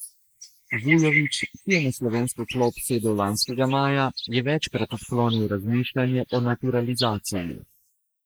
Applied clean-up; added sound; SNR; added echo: neural mask model Resemble Enhance denoiser.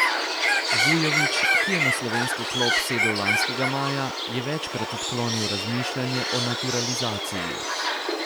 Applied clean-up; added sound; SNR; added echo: none; Bird; -4 dB; none.